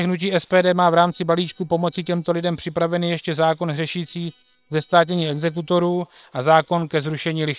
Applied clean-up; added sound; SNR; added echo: neural separator model SepFormer WHAM!.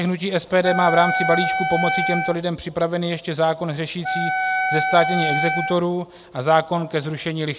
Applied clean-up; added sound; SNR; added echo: none; Wind instrument, woodwind instrument; 1 dB; none.